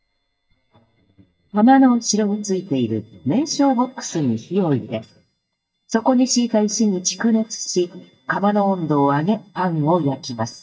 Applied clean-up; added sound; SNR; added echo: neural mask model DeepFilterNet 3.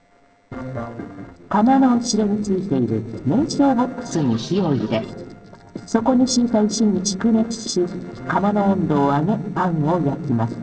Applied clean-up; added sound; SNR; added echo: neural separator model SepFormer DNS4.